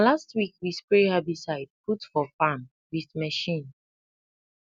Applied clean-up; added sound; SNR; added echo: none; none; none; none.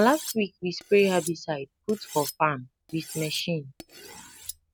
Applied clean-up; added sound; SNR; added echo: none; Cutlery, silverware; 15 dB; none.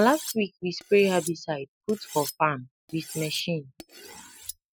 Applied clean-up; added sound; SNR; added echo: classical method spectral subtraction.